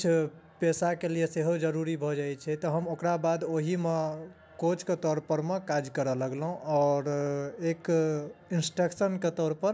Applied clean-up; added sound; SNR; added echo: none; none; none; none.